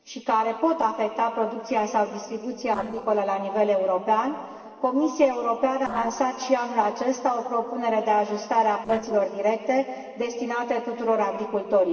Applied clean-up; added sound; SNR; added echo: neural separator model SepFormer DNS4.